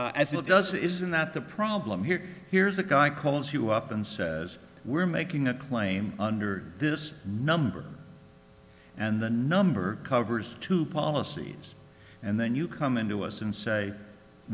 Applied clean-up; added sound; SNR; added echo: none; none; none; none.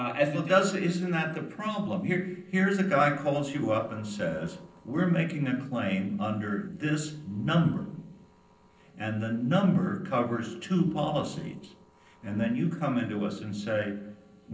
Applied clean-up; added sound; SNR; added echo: neural separator model SepFormer DNS4.